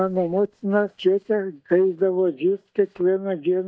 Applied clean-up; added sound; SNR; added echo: neural mask model DeepFilterNet 3.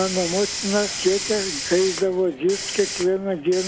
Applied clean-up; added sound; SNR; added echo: none; Hiss; 7 dB; none.